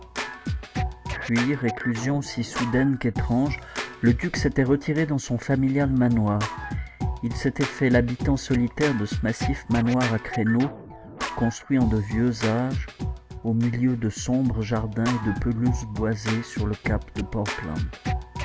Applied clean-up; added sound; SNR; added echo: none; Scratching (performance technique); 7 dB; none.